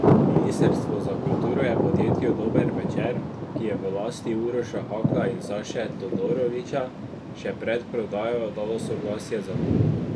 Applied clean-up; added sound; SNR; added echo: none; Thunder; -4 dB; none.